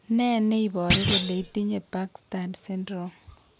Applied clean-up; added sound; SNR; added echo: none; Thump, thud; -4 dB; none.